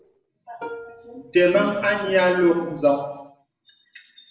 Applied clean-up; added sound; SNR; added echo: none; Plucked string instrument; 18 dB; reverberation time 0.8 s.